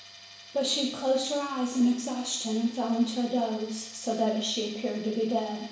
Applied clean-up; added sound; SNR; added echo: none; Tools; 19 dB; reverberation time 0.7 s.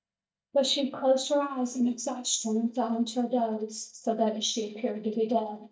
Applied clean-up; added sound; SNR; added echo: neural mask model DeepFilterNet 3.